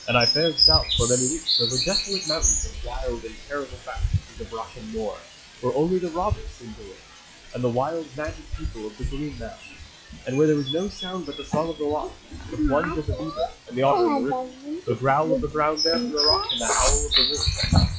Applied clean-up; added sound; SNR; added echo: classical method log-MMSE.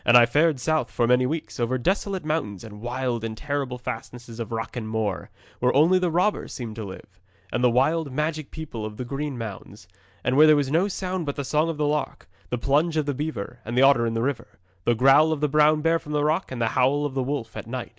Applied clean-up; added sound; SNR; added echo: none; none; none; none.